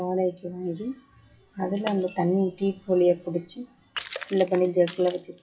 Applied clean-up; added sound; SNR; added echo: classical method WPE with log-MMSE.